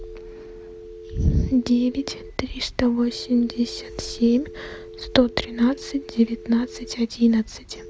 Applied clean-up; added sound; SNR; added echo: none; Telephone; 17 dB; none.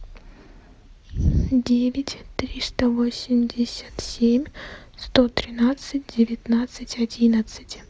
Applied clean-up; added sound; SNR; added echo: none; none; none; none.